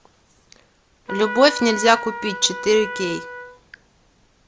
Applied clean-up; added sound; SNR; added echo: none; Trumpet; 10 dB; none.